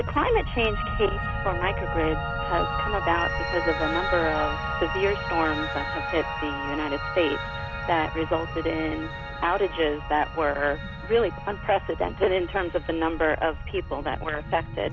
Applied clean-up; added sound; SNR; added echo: none; Piano; 7 dB; none.